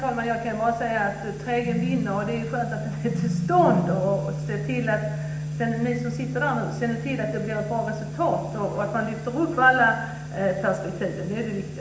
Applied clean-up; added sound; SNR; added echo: none; Telephone; 6 dB; reverberation time 0.8 s.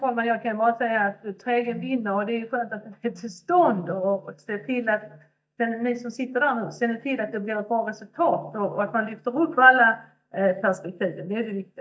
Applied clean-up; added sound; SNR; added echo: neural mask model DeepFilterNet 3.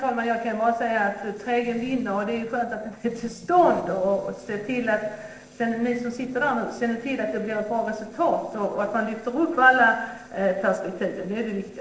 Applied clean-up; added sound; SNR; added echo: neural separator model SepFormer DNS4.